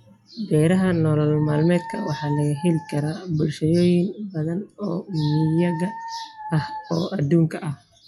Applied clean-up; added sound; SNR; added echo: classical method log-MMSE.